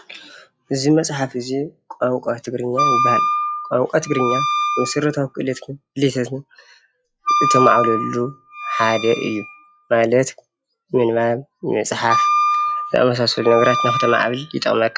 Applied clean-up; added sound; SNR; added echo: classical method log-MMSE.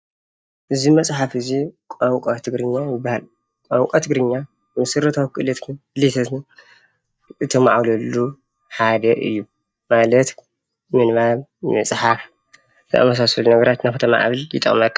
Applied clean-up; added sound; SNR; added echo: neural mask model DeepFilterNet 3.